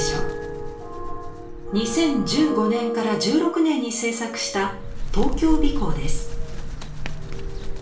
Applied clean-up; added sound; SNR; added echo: none; Bird; 2 dB; reverberation time 0.4 s.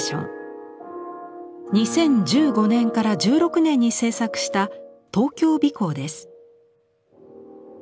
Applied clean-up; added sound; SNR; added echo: none; none; none; none.